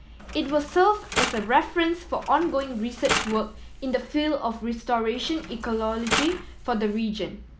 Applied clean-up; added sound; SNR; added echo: none; Mechanisms; 7 dB; none.